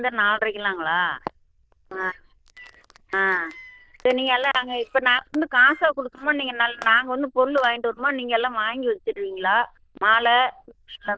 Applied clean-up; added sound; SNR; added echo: neural diffusion model UNIVERSE++.